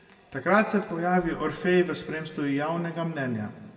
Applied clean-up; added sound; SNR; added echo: none; none; none; reverberation time 1.6 s.